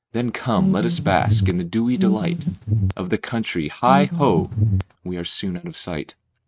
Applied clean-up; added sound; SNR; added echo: neural mask model RNNoise.